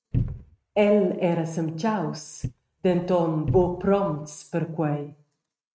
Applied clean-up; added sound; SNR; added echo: neural mask model RNNoise.